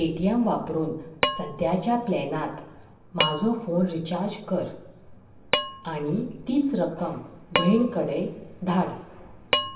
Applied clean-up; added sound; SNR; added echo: none; Dishes, pots, and pans; 7 dB; reverberation time 0.9 s.